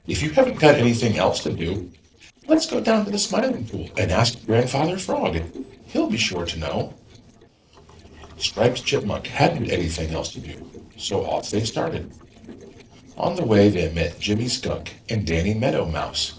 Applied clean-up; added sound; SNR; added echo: neural separator model SepFormer DNS4.